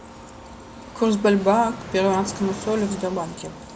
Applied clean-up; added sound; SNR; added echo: none; Fixed-wing aircraft, airplane; 14 dB; none.